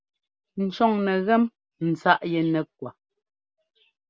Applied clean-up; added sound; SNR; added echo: none; none; none; none.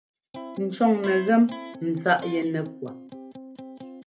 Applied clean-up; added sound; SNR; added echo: none; Electric guitar; 15 dB; reverberation time 0.3 s.